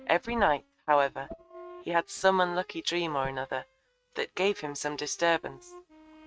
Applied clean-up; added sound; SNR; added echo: neural mask model RNNoise.